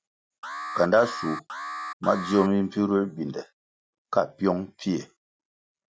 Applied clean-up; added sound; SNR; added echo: none; Alarm; 10 dB; none.